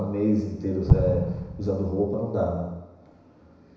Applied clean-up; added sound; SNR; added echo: none; Explosion; -2 dB; reverberation time 1.0 s.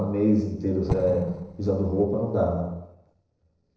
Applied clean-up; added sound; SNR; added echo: neural separator model SepFormer DNS4.